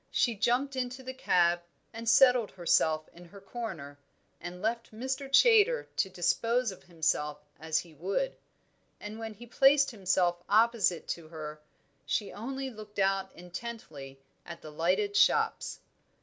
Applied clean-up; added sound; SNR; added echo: none; none; none; none.